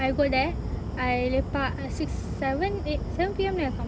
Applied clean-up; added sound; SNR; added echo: none; none; none; none.